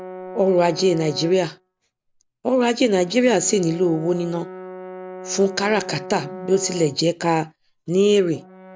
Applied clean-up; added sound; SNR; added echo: none; Brass instrument; 16 dB; none.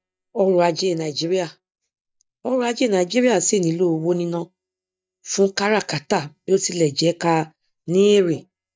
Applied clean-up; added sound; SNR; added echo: neural mask model DeepFilterNet 3.